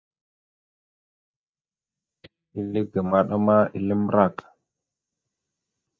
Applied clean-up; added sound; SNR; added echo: neural mask model DeepFilterNet 3.